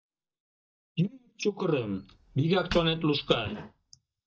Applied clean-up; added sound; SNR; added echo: neural mask model DeepFilterNet 3.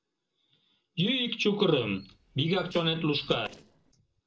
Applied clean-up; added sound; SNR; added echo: neural separator model SepFormer DNS4.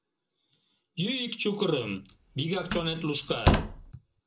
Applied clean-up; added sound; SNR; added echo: none; Slam; -2 dB; reverberation time 0.2 s.